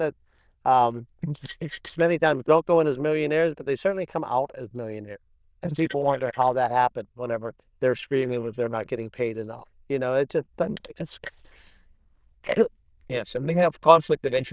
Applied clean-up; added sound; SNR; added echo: neural diffusion model UNIVERSE++.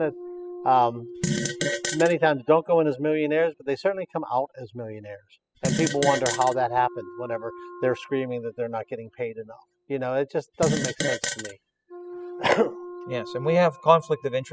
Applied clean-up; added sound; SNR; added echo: classical method spectral subtraction.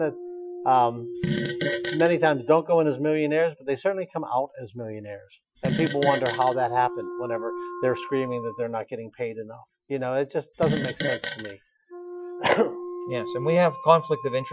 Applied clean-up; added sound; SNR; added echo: classical method Wiener filter.